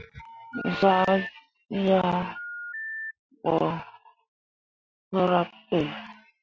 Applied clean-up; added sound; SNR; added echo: classical method Wiener filter.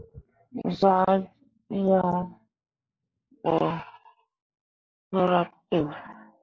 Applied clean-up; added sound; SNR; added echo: neural mask model Resemble Enhance denoiser.